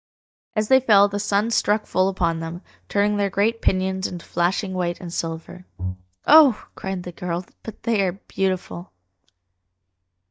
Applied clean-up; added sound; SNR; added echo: neural mask model DeepFilterNet 3.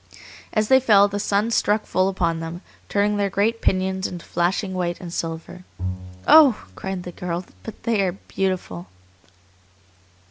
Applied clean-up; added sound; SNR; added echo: none; Bowed string instrument; 13 dB; none.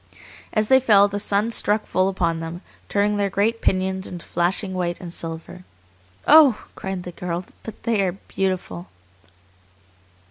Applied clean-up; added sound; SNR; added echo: none; none; none; none.